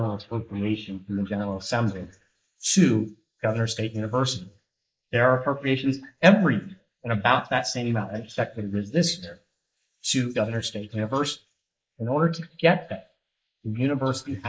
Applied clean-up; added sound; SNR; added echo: neural mask model Resemble Enhance denoiser.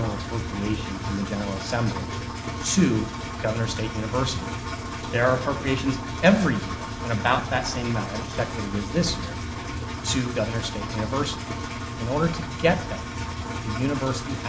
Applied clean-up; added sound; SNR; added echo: none; Engine; 5 dB; none.